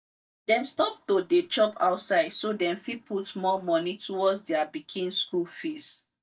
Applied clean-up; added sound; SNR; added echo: neural mask model DeepFilterNet 3.